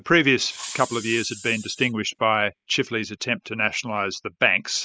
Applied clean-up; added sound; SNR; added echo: classical method spectral subtraction.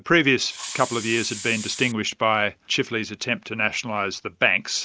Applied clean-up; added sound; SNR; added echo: none; Hiss; 11 dB; none.